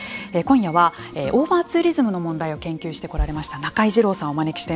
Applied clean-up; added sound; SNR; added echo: none; Wind chime; 14 dB; none.